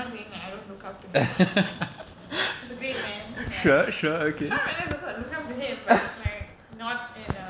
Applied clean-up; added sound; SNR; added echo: none; none; none; none.